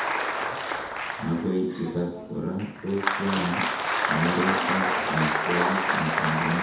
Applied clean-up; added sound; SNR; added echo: none; Applause; -2 dB; reverberation time 0.8 s.